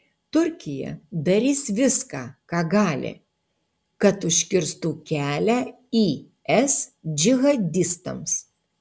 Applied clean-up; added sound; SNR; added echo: none; none; none; none.